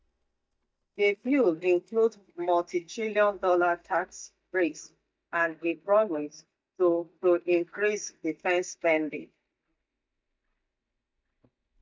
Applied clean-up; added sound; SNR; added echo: neural mask model DeepFilterNet 3.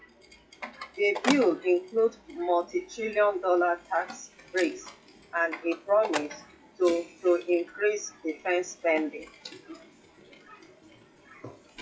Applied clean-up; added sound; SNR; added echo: classical method WPE with log-MMSE.